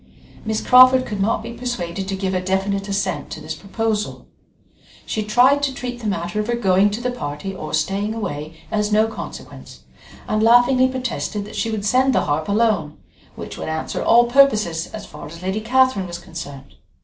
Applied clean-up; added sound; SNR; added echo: none; none; none; none.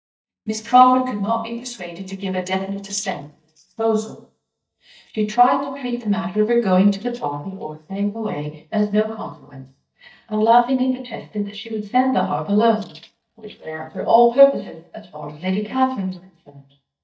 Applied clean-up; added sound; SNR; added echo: neural mask model DeepFilterNet 3.